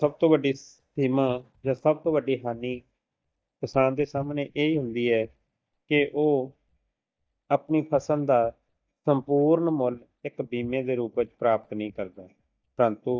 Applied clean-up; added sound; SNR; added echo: neural mask model DeepFilterNet 3.